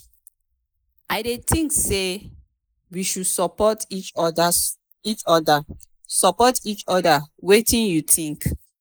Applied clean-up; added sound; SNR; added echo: neural mask model Resemble Enhance denoiser.